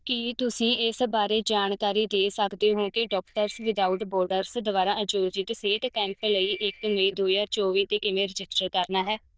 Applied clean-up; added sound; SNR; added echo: neural diffusion model UNIVERSE++.